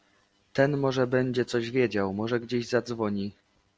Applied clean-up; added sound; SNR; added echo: none; none; none; none.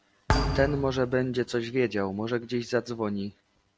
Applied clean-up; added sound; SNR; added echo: none; Thump, thud; 3 dB; none.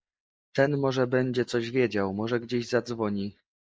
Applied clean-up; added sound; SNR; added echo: neural mask model Resemble Enhance denoiser.